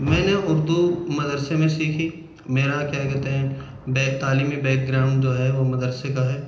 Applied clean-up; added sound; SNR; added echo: none; Rain; 14 dB; reverberation time 0.8 s.